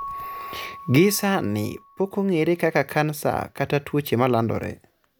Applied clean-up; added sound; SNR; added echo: none; Keyboard (musical) / Bell; 18 dB; none.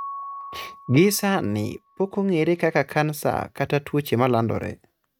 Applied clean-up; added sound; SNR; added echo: neural mask model RNNoise.